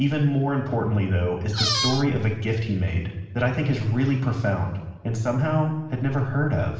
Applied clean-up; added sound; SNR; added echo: none; Squeak; 2 dB; reverberation time 1.0 s.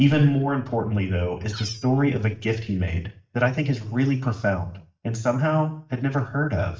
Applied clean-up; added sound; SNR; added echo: neural mask model DeepFilterNet 3.